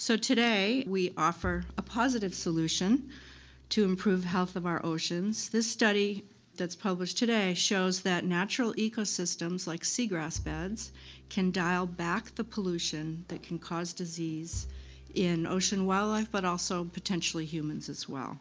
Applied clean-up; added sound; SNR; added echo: none; Bowed string instrument; 17 dB; none.